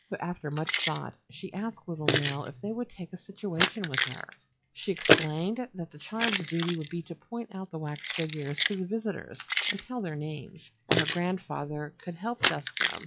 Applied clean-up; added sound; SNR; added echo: classical method log-MMSE.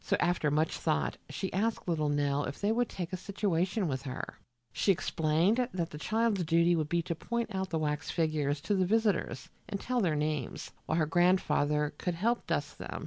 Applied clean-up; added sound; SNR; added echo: none; none; none; none.